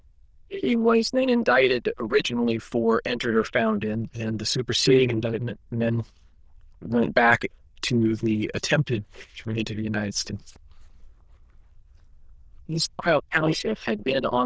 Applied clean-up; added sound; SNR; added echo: neural diffusion model UNIVERSE++.